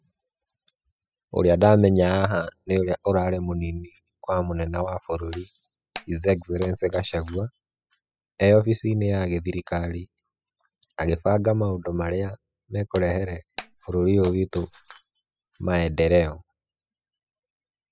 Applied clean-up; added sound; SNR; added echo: classical method spectral subtraction.